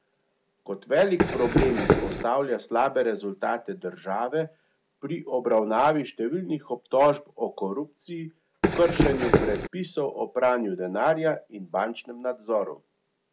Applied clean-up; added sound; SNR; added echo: none; Run; -3 dB; none.